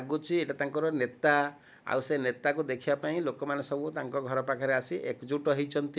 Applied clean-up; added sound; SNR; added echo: none; none; none; none.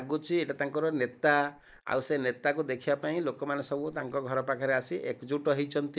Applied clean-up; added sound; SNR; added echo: neural mask model Resemble Enhance denoiser.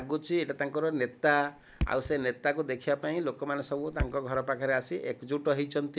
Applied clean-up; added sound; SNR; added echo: none; Thump, thud; 12 dB; none.